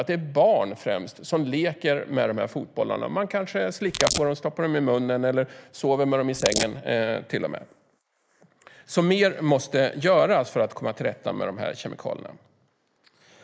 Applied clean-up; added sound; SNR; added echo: neural mask model Resemble Enhance denoiser.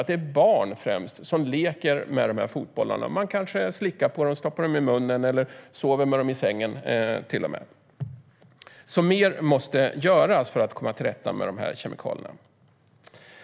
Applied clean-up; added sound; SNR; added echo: none; none; none; none.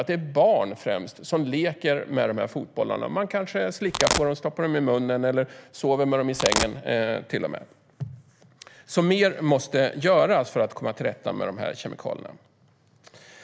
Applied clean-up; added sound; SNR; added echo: none; Domestic sounds, home sounds; 0 dB; none.